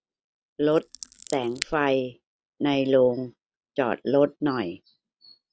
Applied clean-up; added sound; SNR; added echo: none; Scissors; 14 dB; none.